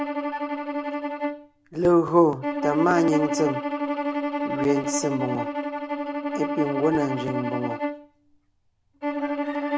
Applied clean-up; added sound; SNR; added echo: none; Bowed string instrument; 2 dB; none.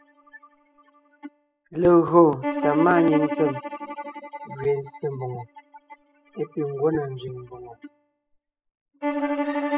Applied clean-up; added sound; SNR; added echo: classical method spectral subtraction.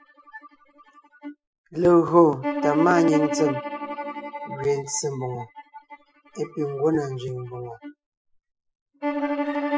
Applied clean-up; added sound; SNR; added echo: classical method Wiener filter.